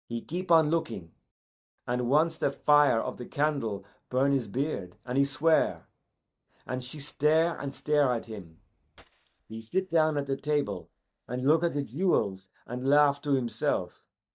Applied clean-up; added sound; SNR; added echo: neural mask model DeepFilterNet 3.